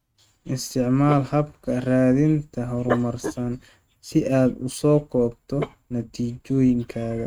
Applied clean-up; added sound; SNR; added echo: neural mask model RNNoise.